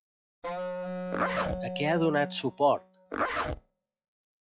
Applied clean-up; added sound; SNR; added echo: classical method log-MMSE.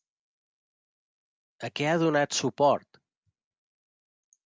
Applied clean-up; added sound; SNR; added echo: none; none; none; none.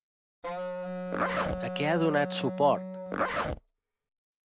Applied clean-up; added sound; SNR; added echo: none; Wind instrument, woodwind instrument + Zipper (clothing); 1 dB; none.